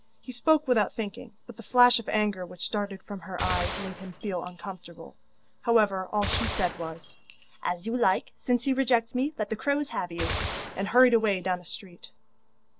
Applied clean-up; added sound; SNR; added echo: none; Gunshot, gunfire; 8 dB; none.